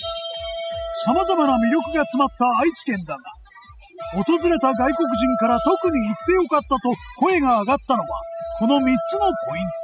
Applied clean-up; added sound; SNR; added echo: classical method spectral subtraction.